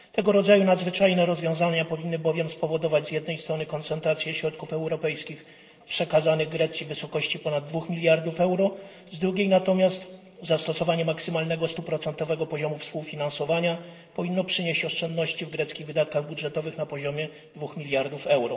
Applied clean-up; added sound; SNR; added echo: none; none; none; reverberation time 2.6 s.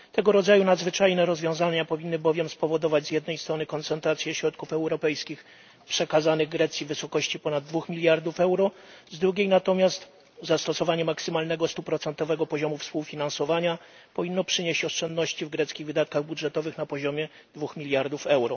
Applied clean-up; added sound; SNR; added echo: none; none; none; none.